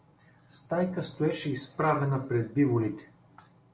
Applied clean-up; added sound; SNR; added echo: none; none; none; none.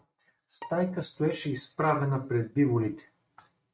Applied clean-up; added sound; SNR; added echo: neural mask model RNNoise.